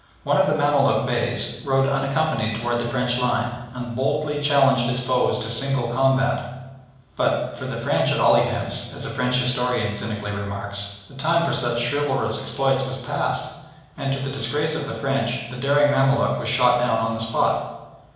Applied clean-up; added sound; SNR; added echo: none; none; none; reverberation time 1.0 s.